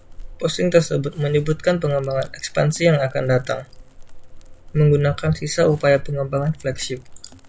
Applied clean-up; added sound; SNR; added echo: none; Crackle; 15 dB; none.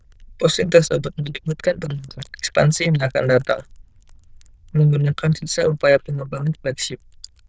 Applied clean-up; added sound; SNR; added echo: neural diffusion model UNIVERSE++.